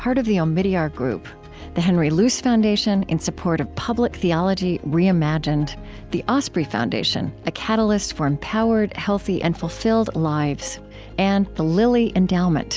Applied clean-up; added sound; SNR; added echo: none; none; none; none.